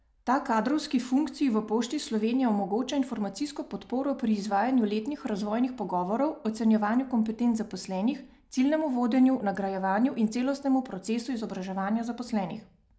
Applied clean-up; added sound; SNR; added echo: none; none; none; none.